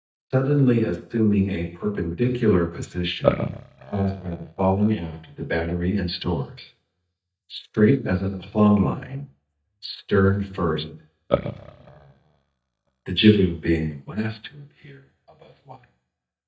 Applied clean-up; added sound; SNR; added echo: neural mask model DeepFilterNet 3.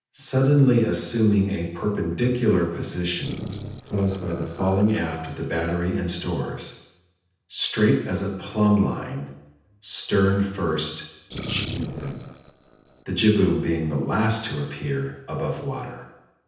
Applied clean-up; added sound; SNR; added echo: neural separator model SepFormer DNS4.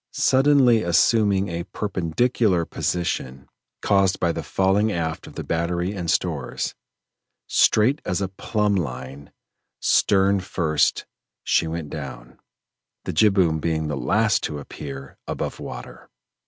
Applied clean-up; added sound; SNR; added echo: none; none; none; none.